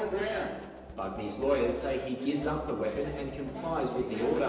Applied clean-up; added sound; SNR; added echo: none; Drum kit; 16 dB; reverberation time 1.0 s.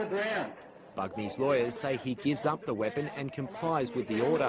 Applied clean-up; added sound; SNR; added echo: none; none; none; none.